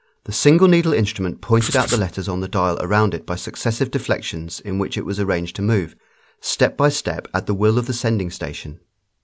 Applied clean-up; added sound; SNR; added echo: none; Writing; 8 dB; none.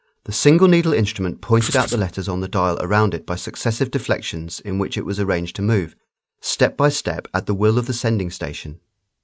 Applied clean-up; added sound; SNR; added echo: neural mask model RNNoise.